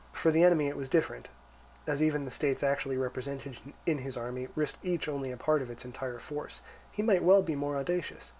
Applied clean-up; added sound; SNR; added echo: none; none; none; none.